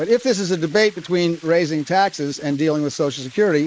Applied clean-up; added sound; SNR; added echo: neural mask model Resemble Enhance denoiser.